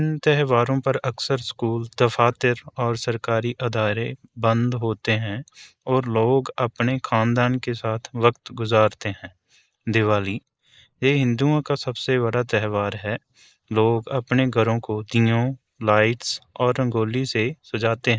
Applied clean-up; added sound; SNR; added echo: neural mask model Resemble Enhance denoiser.